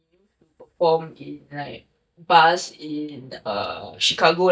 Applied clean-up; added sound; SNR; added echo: neural mask model DeepFilterNet 3.